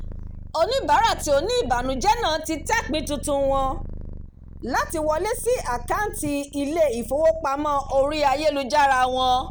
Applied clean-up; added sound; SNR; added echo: none; Purr; 12 dB; none.